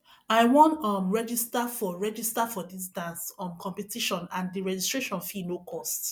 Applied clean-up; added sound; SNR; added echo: none; none; none; none.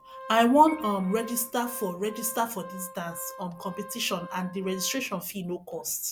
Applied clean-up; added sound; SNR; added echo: none; Organ + Organ; 16 dB; none.